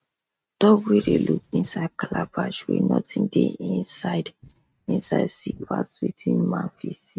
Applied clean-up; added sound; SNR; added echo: neural mask model RNNoise.